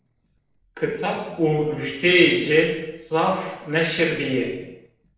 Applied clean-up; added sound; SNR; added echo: neural separator model SepFormer DNS4.